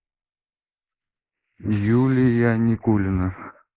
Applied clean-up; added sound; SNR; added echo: neural mask model Resemble Enhance denoiser.